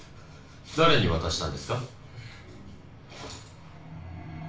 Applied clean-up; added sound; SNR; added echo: none; none; none; reverberation time 0.3 s.